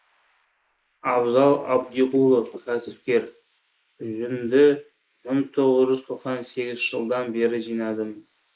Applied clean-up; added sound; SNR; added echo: neural mask model Resemble Enhance denoiser.